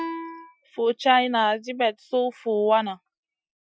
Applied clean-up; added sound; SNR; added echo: classical method Wiener filter.